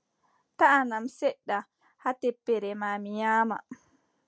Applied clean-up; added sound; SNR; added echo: none; none; none; none.